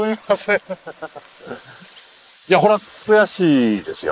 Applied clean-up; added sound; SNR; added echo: neural mask model Resemble Enhance denoiser.